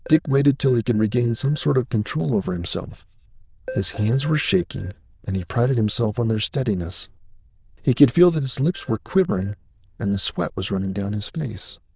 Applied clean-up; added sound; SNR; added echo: neural diffusion model UNIVERSE++.